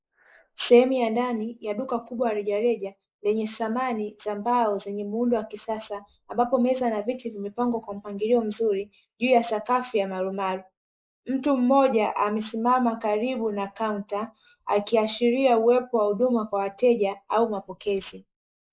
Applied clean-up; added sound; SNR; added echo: neural mask model Resemble Enhance denoiser.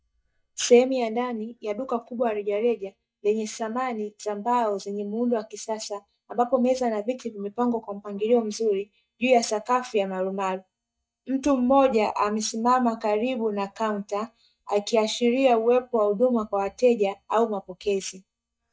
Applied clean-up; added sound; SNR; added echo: neural mask model DeepFilterNet 3.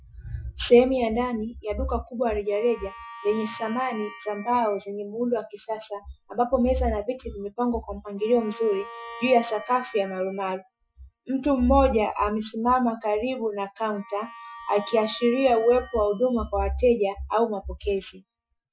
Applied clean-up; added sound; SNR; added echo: classical method Wiener filter.